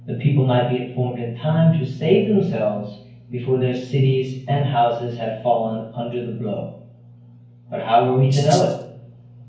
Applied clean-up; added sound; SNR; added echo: none; Rattle (instrument); 14 dB; reverberation time 0.9 s.